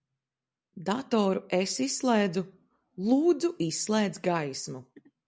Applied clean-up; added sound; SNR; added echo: none; none; none; none.